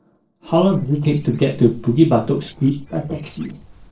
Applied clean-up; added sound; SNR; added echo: neural separator model SepFormer DNS4.